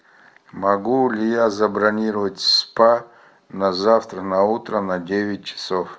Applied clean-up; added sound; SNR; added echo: none; none; none; none.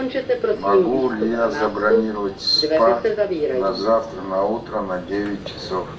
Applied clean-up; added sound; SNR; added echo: none; Subway, metro, underground; 1 dB; reverberation time 0.3 s.